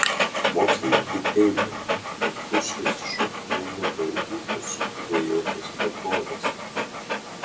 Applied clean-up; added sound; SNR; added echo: none; Dog; -2 dB; reverberation time 0.2 s.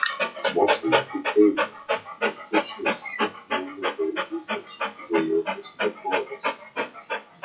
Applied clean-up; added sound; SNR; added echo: classical method WPE with log-MMSE.